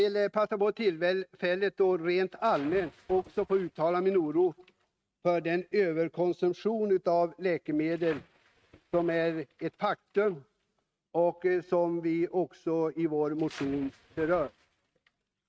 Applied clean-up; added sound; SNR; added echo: neural mask model RNNoise.